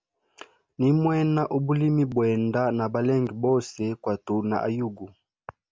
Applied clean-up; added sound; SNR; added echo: none; none; none; none.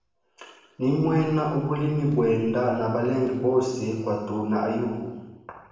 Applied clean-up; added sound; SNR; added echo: none; none; none; reverberation time 1.1 s.